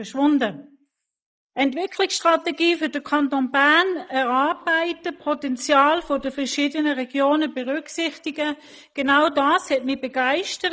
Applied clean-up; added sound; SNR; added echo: neural mask model Resemble Enhance denoiser.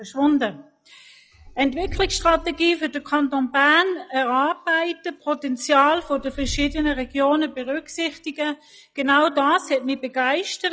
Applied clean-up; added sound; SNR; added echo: classical method log-MMSE.